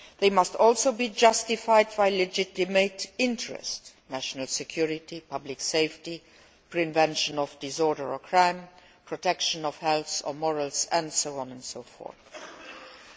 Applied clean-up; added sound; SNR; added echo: none; none; none; none.